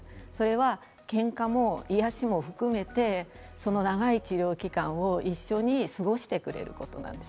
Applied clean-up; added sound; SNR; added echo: none; none; none; none.